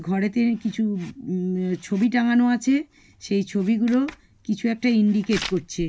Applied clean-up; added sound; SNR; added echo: none; Writing; 20 dB; none.